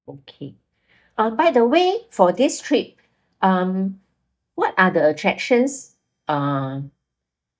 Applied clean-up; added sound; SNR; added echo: neural mask model DeepFilterNet 3.